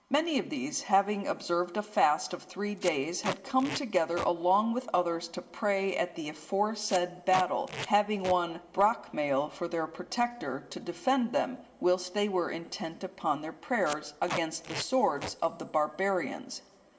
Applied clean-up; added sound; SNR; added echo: none; Packing tape, duct tape; 11 dB; reverberation time 2.8 s.